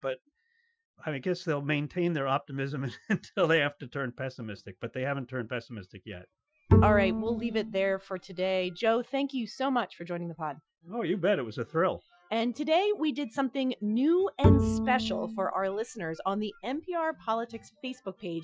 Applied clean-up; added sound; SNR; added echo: classical method Wiener filter.